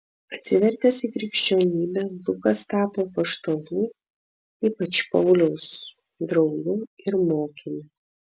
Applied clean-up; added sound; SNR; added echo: none; none; none; none.